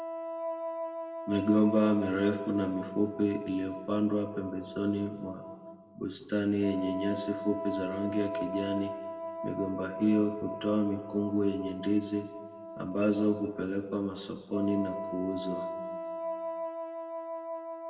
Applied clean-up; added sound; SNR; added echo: none; Wind instrument, woodwind instrument; 8 dB; reverberation time 1.4 s.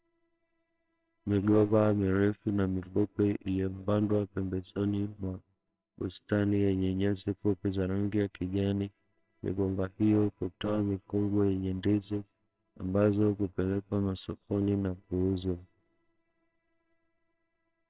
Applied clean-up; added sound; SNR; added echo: neural separator model SepFormer WHAMR!.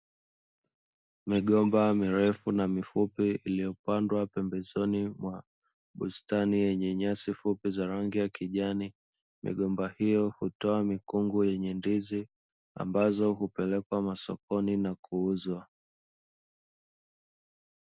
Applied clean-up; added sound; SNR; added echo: none; none; none; none.